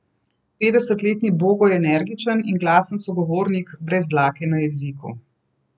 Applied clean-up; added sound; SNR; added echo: none; none; none; none.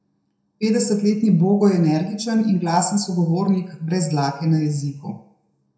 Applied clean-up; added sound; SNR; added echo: none; none; none; reverberation time 0.5 s.